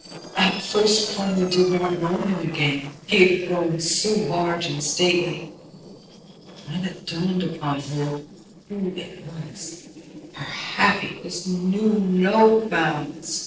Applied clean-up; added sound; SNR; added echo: neural separator model SepFormer DNS4.